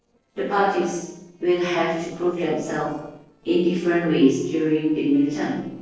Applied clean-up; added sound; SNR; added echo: neural separator model SepFormer DNS4.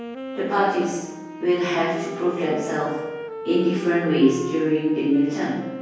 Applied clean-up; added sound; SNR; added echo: none; Wind instrument, woodwind instrument; 10 dB; reverberation time 1.3 s.